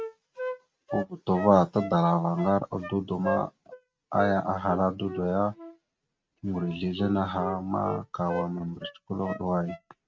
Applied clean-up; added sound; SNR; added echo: neural mask model RNNoise.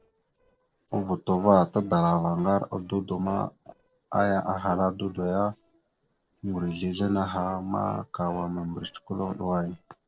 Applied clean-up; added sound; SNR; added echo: neural separator model SepFormer DNS4.